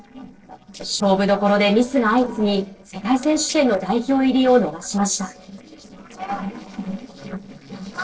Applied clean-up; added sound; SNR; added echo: neural separator model SepFormer DNS4.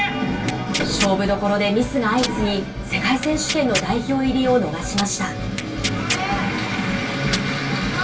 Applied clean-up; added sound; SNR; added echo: none; Tearing; 11 dB; reverberation time 0.2 s.